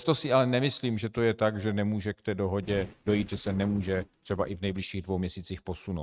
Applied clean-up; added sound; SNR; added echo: neural mask model RNNoise.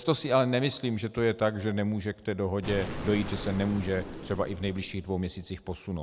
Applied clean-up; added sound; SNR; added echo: none; Explosion; 13 dB; none.